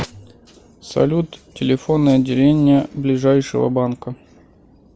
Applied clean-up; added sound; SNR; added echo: none; none; none; none.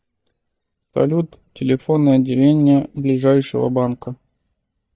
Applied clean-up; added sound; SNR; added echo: neural mask model DeepFilterNet 3.